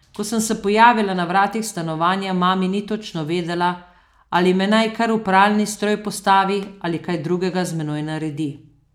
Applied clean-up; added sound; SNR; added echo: none; none; none; none.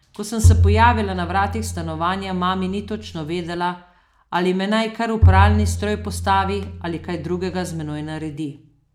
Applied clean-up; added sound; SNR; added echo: none; Bowed string instrument; -2 dB; none.